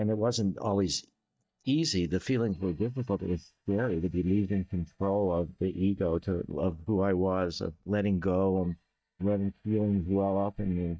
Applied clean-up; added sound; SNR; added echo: neural mask model DeepFilterNet 3.